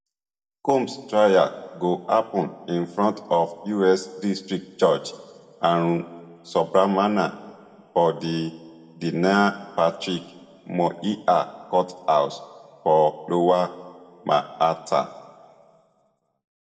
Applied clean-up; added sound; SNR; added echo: none; none; none; reverberation time 1.1 s.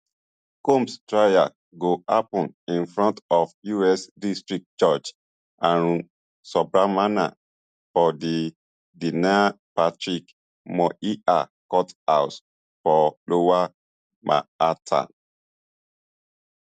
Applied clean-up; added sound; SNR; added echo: none; none; none; none.